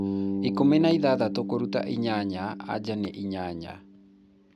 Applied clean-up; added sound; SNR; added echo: none; Bass guitar; 6 dB; none.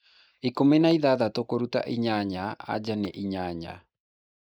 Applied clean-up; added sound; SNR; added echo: neural mask model Resemble Enhance denoiser.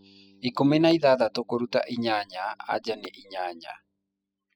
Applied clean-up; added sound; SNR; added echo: classical method spectral subtraction.